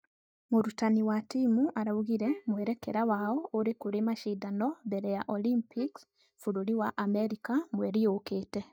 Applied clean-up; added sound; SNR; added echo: neural mask model DeepFilterNet 3.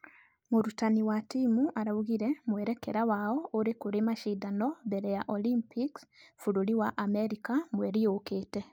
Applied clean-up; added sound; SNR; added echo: none; none; none; none.